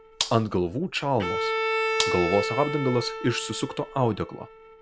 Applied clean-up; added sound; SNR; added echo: none; Bowed string instrument + Gunshot, gunfire; 3 dB; none.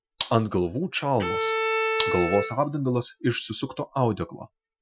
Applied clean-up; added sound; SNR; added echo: classical method Wiener filter.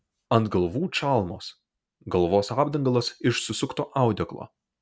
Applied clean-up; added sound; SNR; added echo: none; none; none; none.